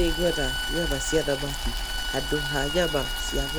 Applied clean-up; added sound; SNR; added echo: none; Bowed string instrument + Boiling; 0 dB; none.